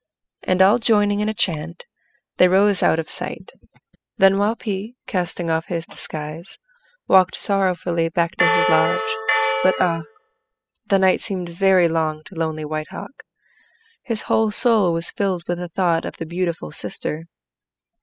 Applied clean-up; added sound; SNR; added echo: classical method spectral subtraction.